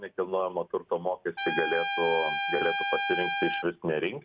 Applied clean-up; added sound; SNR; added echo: none; Trumpet; 0 dB; none.